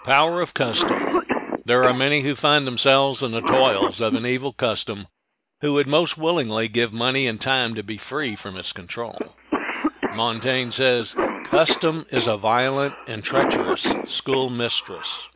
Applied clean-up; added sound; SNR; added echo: none; Cough; 6 dB; none.